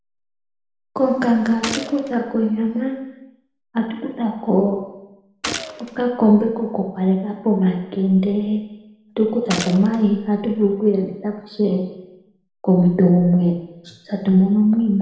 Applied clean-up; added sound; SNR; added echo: none; Gunshot, gunfire; 12 dB; reverberation time 1.0 s.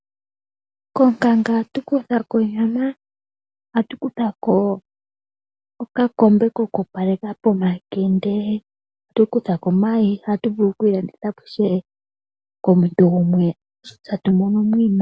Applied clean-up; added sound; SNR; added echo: none; none; none; none.